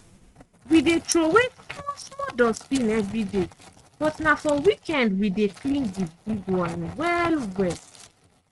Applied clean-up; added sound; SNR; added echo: neural mask model RNNoise.